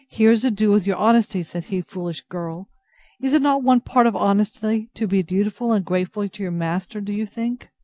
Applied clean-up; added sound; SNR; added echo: none; none; none; none.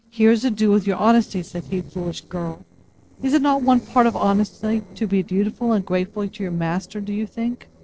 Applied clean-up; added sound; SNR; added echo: neural separator model SepFormer DNS4.